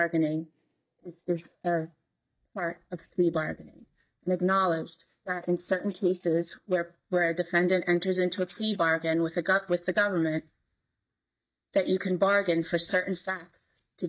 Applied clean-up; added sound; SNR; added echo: neural mask model DeepFilterNet 3.